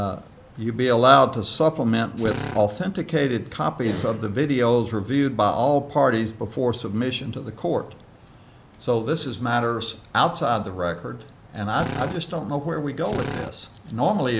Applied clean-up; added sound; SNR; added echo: none; Drill; 8 dB; none.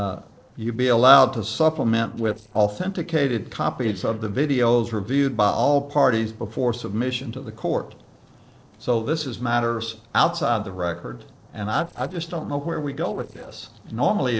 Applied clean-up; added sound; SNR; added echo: neural separator model SepFormer DNS4.